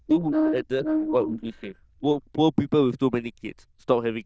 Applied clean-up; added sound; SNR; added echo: neural diffusion model UNIVERSE++.